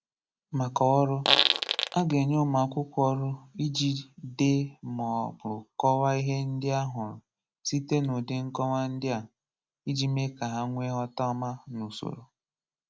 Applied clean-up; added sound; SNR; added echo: none; Fart; -3 dB; none.